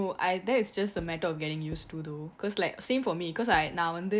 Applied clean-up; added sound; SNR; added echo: none; Writing; 17 dB; none.